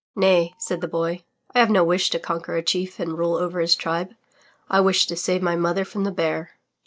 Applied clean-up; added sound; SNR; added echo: neural mask model DeepFilterNet 3.